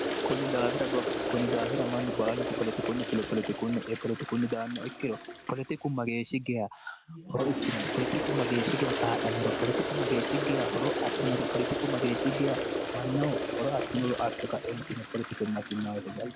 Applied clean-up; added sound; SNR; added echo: none; Toilet flush; 1 dB; none.